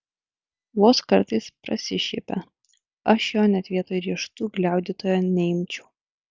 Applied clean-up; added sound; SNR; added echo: none; none; none; none.